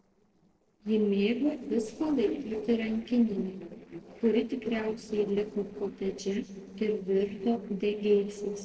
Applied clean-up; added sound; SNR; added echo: neural separator model SepFormer DNS4.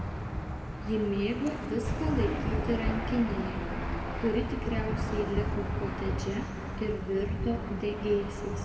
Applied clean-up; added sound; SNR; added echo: none; Engine / Aircraft; 0 dB; reverberation time 2.0 s.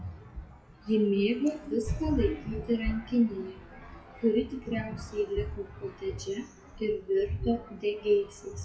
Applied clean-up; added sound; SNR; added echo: classical method WPE with log-MMSE.